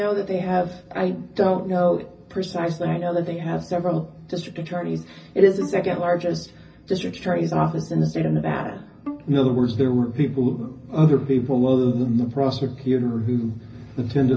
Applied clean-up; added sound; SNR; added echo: none; Bowed string instrument; 17 dB; reverberation time 0.4 s.